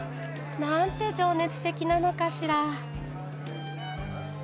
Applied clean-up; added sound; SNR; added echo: none; Organ; 8 dB; none.